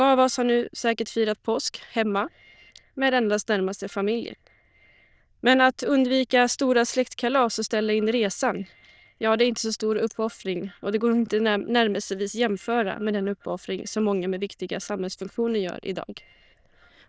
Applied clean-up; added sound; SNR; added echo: neural diffusion model UNIVERSE++.